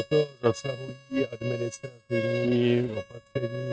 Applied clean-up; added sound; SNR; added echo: neural mask model RNNoise.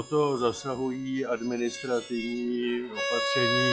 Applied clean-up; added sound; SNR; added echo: classical method log-MMSE.